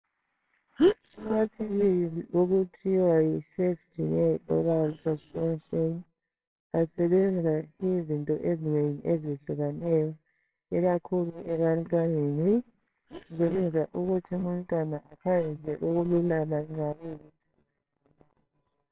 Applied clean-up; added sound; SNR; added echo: neural separator model SepFormer WHAMR!.